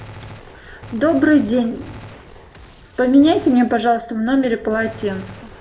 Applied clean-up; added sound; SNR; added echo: none; Gunshot, gunfire; 19 dB; reverberation time 0.3 s.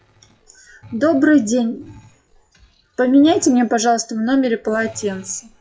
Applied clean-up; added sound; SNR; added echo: classical method WPE with log-MMSE.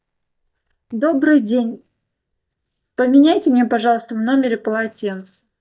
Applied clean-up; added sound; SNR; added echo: neural mask model DeepFilterNet 3.